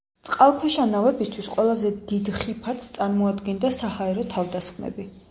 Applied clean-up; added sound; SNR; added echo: none; none; none; none.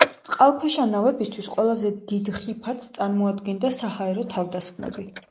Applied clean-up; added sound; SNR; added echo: neural mask model Resemble Enhance denoiser.